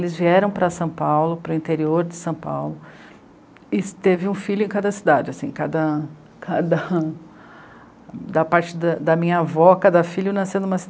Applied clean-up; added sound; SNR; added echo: none; none; none; none.